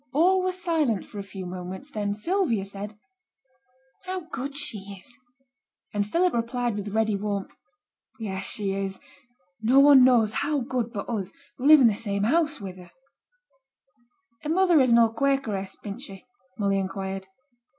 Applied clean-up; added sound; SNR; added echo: none; none; none; none.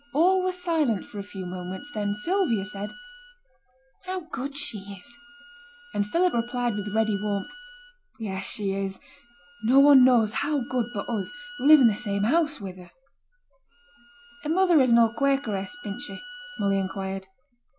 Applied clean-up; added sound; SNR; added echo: none; Bowed string instrument; 19 dB; none.